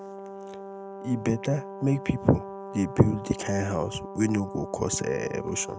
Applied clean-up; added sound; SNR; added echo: none; Brass instrument; 12 dB; none.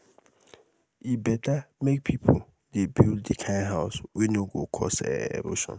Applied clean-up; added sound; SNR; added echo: none; none; none; none.